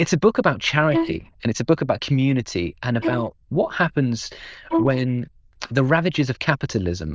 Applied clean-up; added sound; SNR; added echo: neural diffusion model UNIVERSE++.